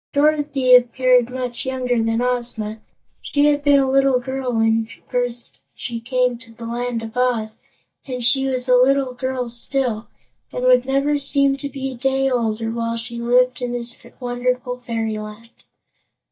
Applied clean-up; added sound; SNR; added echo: neural mask model DeepFilterNet 3.